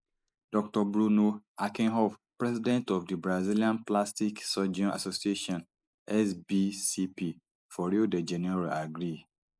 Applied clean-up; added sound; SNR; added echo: neural mask model Resemble Enhance denoiser.